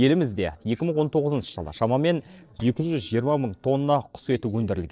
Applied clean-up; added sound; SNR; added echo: neural separator model SepFormer DNS4.